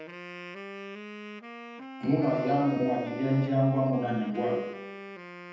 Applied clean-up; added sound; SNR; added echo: none; Wind instrument, woodwind instrument; 12 dB; reverberation time 0.8 s.